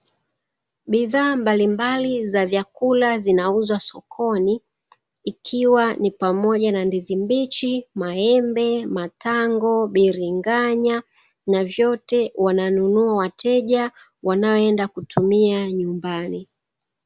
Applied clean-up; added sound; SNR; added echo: none; none; none; none.